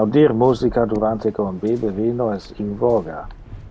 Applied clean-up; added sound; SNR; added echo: none; Waves, surf; 19 dB; none.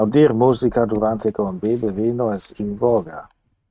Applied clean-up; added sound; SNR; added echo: neural mask model RNNoise.